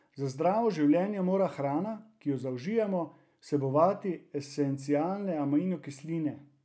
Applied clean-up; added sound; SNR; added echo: none; none; none; none.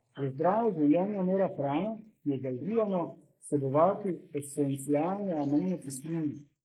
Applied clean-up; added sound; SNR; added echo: neural mask model Resemble Enhance denoiser.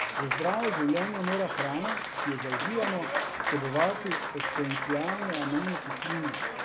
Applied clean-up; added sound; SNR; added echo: none; Applause; 0 dB; none.